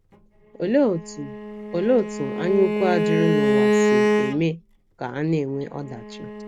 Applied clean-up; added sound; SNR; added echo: none; Bowed string instrument; 0 dB; none.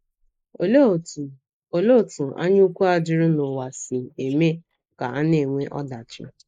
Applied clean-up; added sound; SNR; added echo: neural mask model Resemble Enhance denoiser.